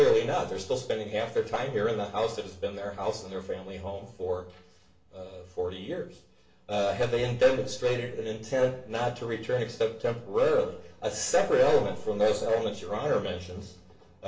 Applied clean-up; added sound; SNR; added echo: none; none; none; reverberation time 0.4 s.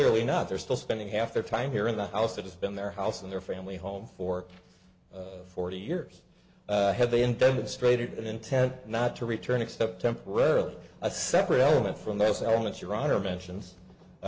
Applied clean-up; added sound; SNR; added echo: none; none; none; none.